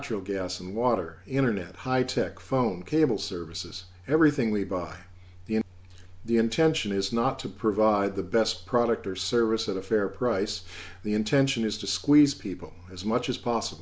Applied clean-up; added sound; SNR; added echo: none; none; none; none.